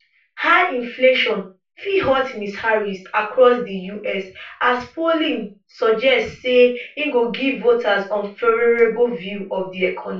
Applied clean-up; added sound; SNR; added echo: none; none; none; reverberation time 0.3 s.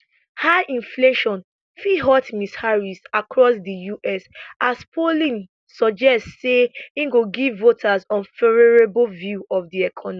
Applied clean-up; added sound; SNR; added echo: none; none; none; none.